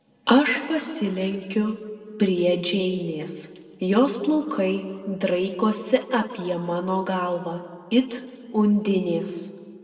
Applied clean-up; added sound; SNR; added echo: none; none; none; reverberation time 1.7 s.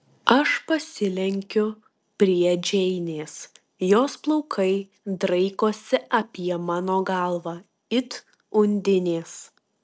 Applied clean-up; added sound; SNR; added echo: none; none; none; none.